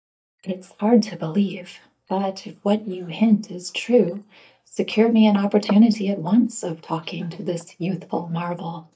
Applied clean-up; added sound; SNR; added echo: neural mask model DeepFilterNet 3.